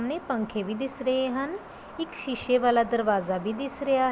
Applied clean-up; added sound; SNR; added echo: none; none; none; none.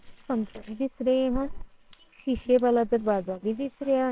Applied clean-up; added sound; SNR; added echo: neural separator model SepFormer WHAMR!.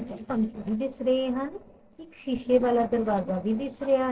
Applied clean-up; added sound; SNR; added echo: neural separator model SepFormer DNS4.